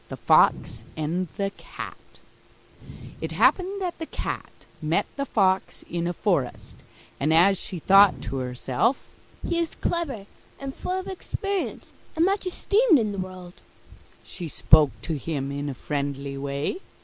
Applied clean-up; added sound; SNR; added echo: none; none; none; none.